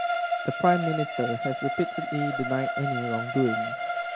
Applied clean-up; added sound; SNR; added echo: none; Bowed string instrument; 1 dB; none.